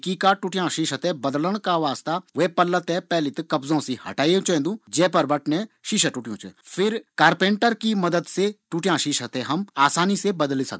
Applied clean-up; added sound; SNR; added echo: none; none; none; none.